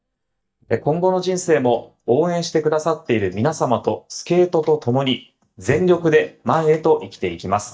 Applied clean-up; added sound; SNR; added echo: neural mask model DeepFilterNet 3.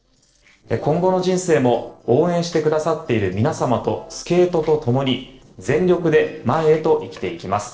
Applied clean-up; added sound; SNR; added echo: neural separator model SepFormer DNS4.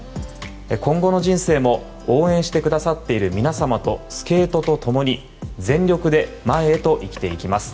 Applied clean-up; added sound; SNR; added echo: none; none; none; none.